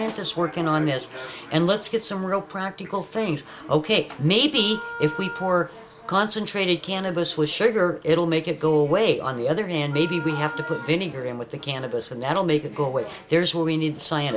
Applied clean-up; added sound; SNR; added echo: none; Wind instrument, woodwind instrument; 13 dB; none.